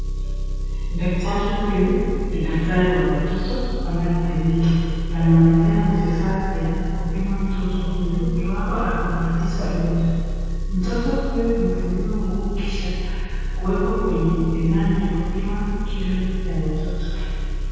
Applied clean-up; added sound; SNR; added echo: none; Engine; 1 dB; reverberation time 2.2 s.